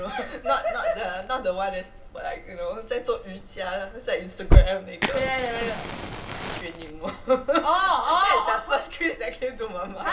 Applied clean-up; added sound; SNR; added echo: none; Fire; 1 dB; reverberation time 0.4 s.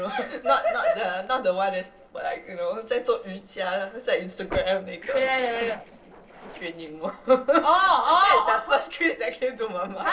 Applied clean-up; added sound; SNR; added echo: neural separator model SepFormer DNS4.